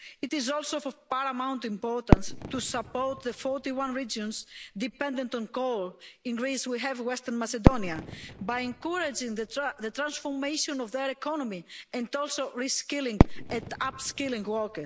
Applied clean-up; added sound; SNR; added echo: none; Fireworks; 0 dB; none.